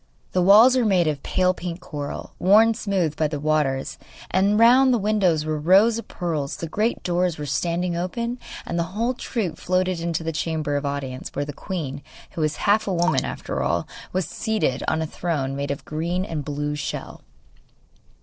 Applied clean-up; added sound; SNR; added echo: neural separator model SepFormer DNS4.